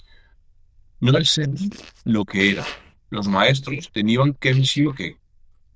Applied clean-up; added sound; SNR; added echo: neural diffusion model UNIVERSE++.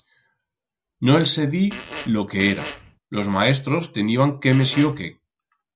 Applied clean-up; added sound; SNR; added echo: none; Fart; 13 dB; none.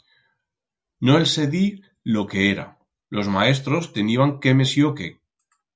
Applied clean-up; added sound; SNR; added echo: none; none; none; none.